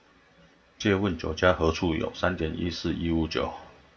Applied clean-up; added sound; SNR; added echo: none; none; none; reverberation time 0.3 s.